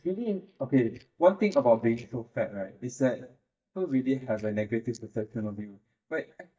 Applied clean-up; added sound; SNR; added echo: neural mask model DeepFilterNet 3.